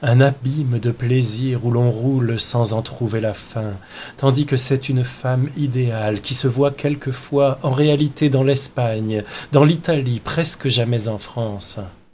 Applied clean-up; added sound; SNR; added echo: none; none; none; none.